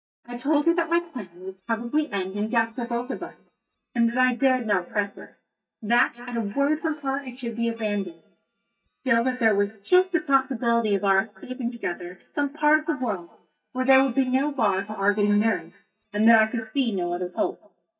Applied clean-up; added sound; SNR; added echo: neural mask model DeepFilterNet 3.